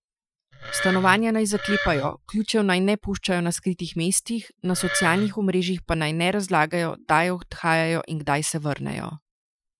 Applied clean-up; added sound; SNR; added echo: classical method Wiener filter.